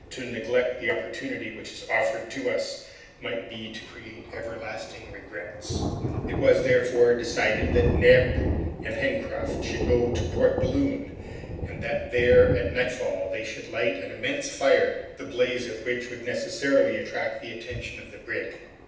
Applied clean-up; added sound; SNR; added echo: none; Thunder; 7 dB; reverberation time 0.9 s.